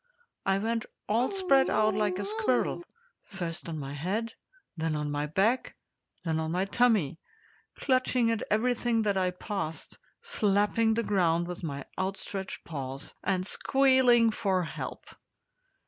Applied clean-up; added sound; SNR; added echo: none; Dog; 4 dB; none.